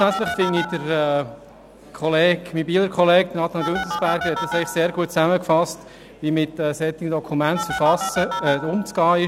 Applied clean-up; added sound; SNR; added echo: none; Telephone; 10 dB; none.